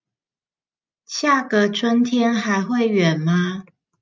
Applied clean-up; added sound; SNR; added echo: none; none; none; none.